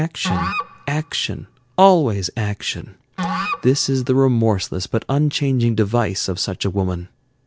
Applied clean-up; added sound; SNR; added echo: none; Musical instrument; 10 dB; none.